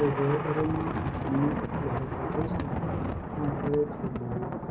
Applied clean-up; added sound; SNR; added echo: none; Thunder; 0 dB; reverberation time 0.3 s.